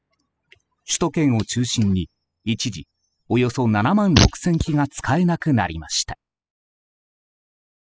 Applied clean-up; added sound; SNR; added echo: classical method spectral subtraction.